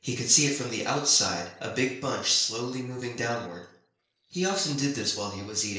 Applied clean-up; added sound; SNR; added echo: neural separator model SepFormer DNS4.